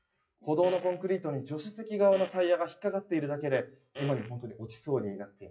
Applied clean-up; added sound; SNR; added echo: classical method WPE with log-MMSE.